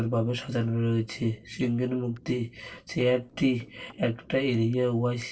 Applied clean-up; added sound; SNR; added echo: neural separator model SepFormer DNS4.